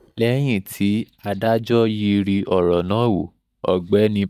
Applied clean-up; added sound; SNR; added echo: neural mask model DeepFilterNet 3.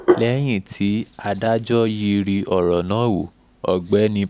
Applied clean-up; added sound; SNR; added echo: none; Hands; 9 dB; none.